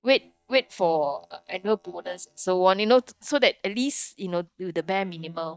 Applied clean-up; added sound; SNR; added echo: neural mask model DeepFilterNet 3.